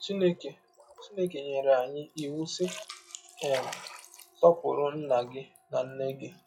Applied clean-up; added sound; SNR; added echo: classical method log-MMSE.